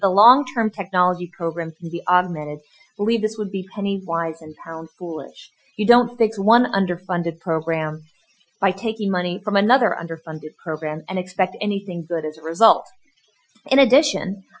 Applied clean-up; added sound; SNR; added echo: classical method Wiener filter.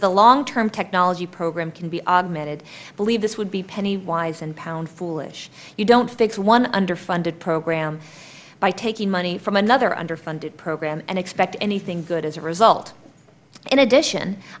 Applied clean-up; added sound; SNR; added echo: none; none; none; none.